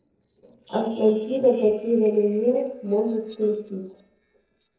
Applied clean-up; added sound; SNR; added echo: neural separator model SepFormer DNS4.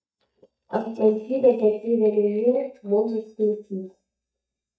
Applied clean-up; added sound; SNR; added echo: neural mask model DeepFilterNet 3.